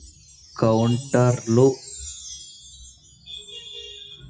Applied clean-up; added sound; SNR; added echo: classical method WPE with log-MMSE.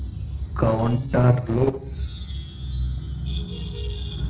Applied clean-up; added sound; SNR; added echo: neural separator model SepFormer DNS4.